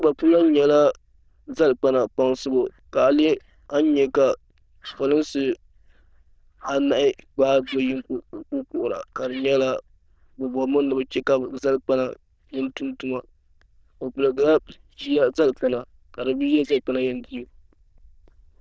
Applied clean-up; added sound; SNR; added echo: neural diffusion model UNIVERSE++.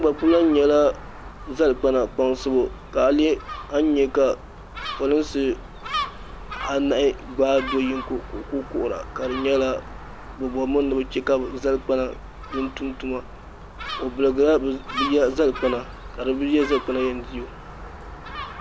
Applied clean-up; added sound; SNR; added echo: none; Gull, seagull; 12 dB; none.